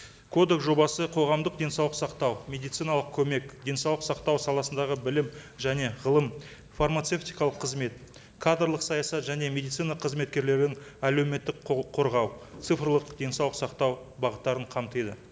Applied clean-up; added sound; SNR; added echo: none; none; none; none.